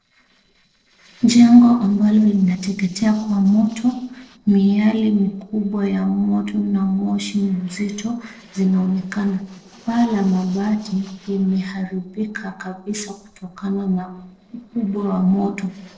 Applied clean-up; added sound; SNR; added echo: neural separator model SepFormer DNS4.